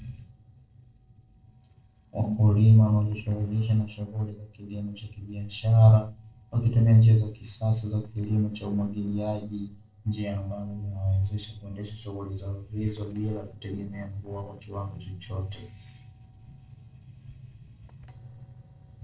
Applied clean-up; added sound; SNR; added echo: neural separator model SepFormer DNS4.